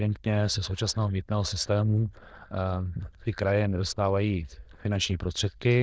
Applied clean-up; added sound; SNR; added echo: neural diffusion model UNIVERSE++.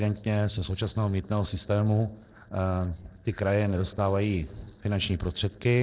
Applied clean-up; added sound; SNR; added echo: neural separator model SepFormer DNS4.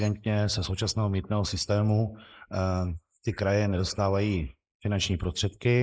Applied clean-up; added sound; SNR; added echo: neural mask model Resemble Enhance denoiser.